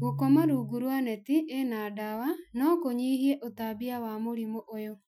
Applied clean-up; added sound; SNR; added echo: classical method Wiener filter.